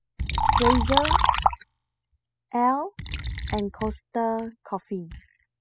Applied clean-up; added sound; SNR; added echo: classical method spectral subtraction.